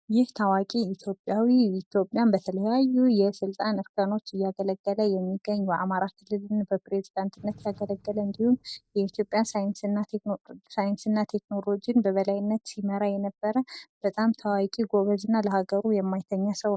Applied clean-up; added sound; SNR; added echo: neural mask model DeepFilterNet 3.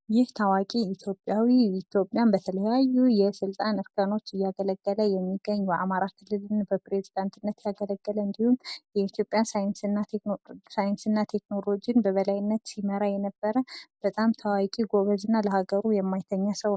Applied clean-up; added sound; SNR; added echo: none; none; none; none.